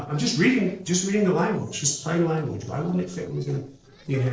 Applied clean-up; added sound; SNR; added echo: neural separator model SepFormer DNS4.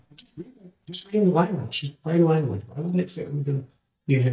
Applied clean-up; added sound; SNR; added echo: neural mask model DeepFilterNet 3.